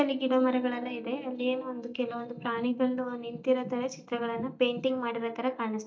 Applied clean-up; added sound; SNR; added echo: neural mask model DeepFilterNet 3.